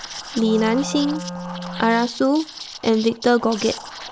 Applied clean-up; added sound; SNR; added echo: none; Wind instrument, woodwind instrument + Liquid; 11 dB; none.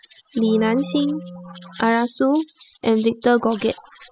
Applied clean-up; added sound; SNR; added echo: classical method spectral subtraction.